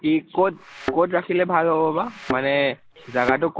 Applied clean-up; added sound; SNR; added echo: none; Thump, thud; 10 dB; none.